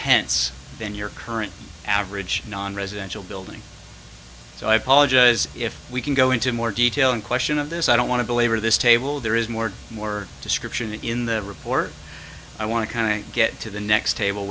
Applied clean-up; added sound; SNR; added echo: none; none; none; none.